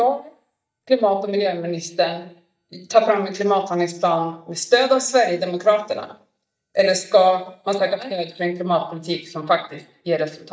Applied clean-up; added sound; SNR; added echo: neural mask model DeepFilterNet 3.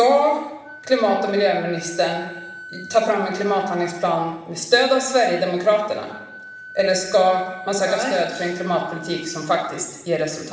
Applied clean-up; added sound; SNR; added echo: none; Wind instrument, woodwind instrument; 19 dB; reverberation time 0.9 s.